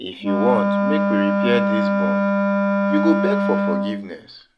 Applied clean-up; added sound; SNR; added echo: none; Wind instrument, woodwind instrument; -5 dB; none.